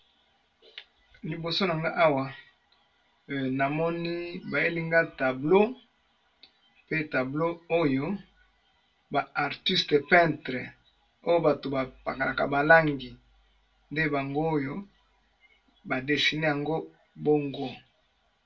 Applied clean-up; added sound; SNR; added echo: none; none; none; reverberation time 0.2 s.